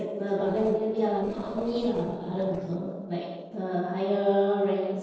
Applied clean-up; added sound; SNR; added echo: neural separator model SepFormer DNS4.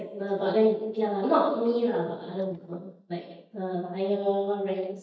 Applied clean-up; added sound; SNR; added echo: neural mask model DeepFilterNet 3.